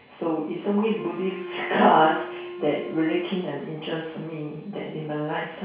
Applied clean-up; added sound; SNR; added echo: none; Wind instrument, woodwind instrument; 12 dB; reverberation time 0.6 s.